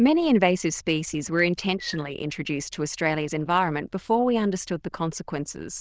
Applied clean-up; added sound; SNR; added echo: neural diffusion model UNIVERSE++.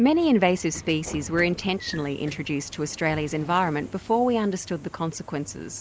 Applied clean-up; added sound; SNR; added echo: none; Sliding door / Train; 17 dB; none.